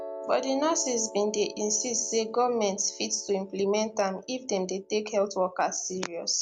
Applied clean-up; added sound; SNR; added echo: none; Piano; 16 dB; none.